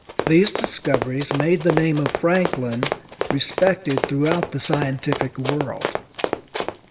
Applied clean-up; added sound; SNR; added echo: none; Run; 5 dB; reverberation time 1.3 s.